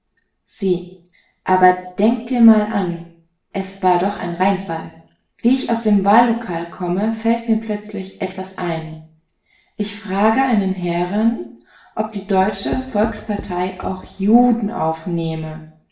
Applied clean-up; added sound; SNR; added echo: none; Writing; 14 dB; reverberation time 0.5 s.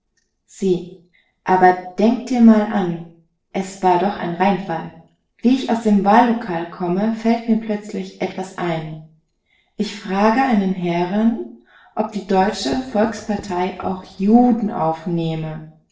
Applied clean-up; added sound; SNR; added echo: neural separator model SepFormer DNS4.